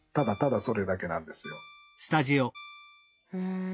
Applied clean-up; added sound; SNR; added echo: classical method log-MMSE.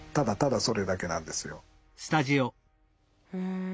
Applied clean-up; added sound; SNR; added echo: none; none; none; none.